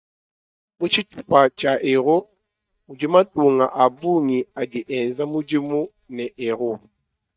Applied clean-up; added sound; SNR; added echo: neural mask model DeepFilterNet 3.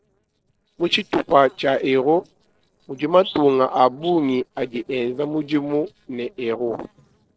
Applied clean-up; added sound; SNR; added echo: neural separator model SepFormer DNS4.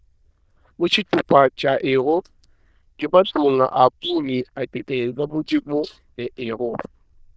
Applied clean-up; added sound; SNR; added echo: neural diffusion model UNIVERSE++.